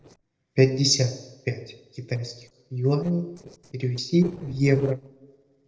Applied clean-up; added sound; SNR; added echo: neural separator model SepFormer DNS4.